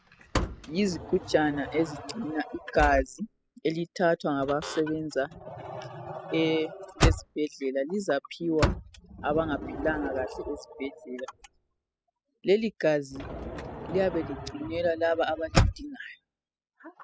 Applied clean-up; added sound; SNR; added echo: classical method spectral subtraction.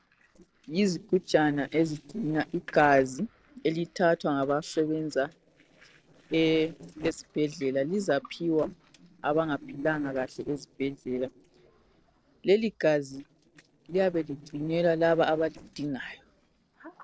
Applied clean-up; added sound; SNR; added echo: neural separator model SepFormer DNS4.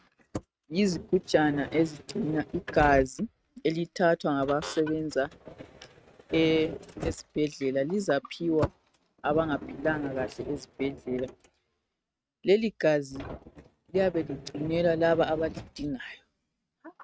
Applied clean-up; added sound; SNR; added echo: neural mask model RNNoise.